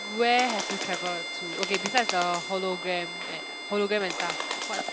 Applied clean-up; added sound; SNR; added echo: none; Bowed string instrument + Bird; 4 dB; none.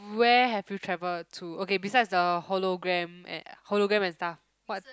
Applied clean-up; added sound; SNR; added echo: none; none; none; none.